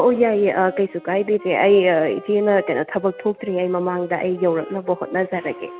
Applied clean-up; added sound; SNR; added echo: none; Wind instrument, woodwind instrument; 19 dB; none.